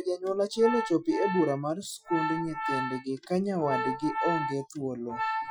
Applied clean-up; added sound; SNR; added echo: classical method Wiener filter.